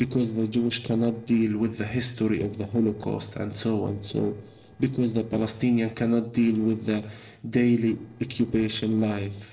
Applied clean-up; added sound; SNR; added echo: neural separator model SepFormer DNS4.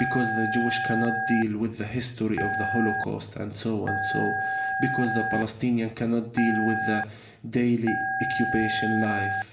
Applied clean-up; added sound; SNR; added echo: none; Telephone; 2 dB; reverberation time 0.9 s.